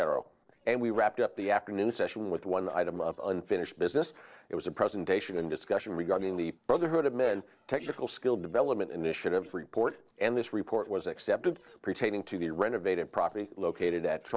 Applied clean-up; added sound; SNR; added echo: neural separator model SepFormer DNS4.